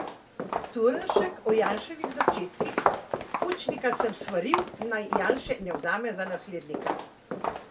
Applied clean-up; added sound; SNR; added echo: none; Walk, footsteps; 0 dB; none.